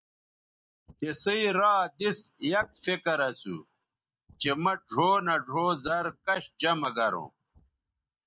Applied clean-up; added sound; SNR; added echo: neural mask model DeepFilterNet 3.